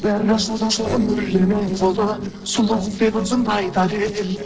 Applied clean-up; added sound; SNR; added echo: neural separator model SepFormer DNS4.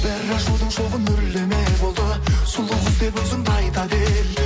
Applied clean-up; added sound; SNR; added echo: none; none; none; none.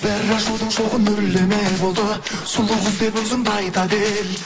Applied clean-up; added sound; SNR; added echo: neural mask model Resemble Enhance denoiser.